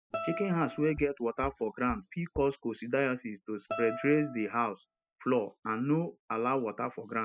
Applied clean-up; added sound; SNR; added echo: classical method spectral subtraction.